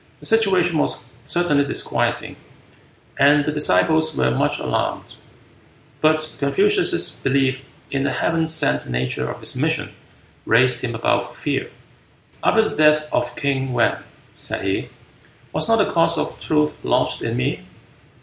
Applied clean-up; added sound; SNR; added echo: none; none; none; none.